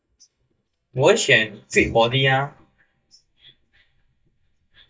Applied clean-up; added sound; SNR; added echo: neural mask model DeepFilterNet 3.